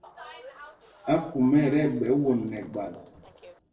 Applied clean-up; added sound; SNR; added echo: neural separator model SepFormer DNS4.